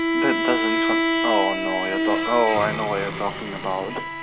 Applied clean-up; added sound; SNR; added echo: none; Bowed string instrument; -1 dB; none.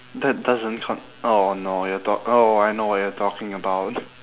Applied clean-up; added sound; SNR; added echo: none; none; none; none.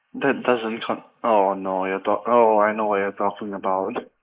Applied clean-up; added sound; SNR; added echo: neural mask model Resemble Enhance denoiser.